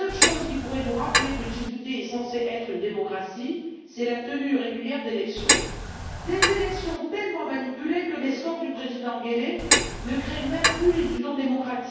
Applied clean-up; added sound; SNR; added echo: none; Clock; -3 dB; reverberation time 1.3 s.